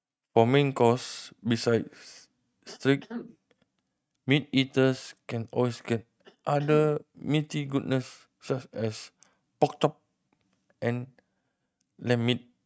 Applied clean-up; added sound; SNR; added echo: neural mask model RNNoise.